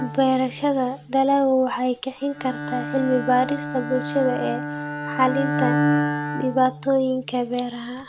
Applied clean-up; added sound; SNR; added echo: none; Bowed string instrument; 5 dB; none.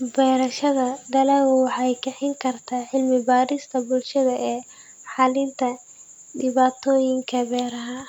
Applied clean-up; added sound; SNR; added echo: none; none; none; none.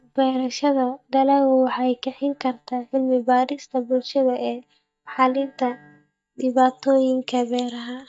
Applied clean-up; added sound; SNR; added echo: neural mask model DeepFilterNet 3.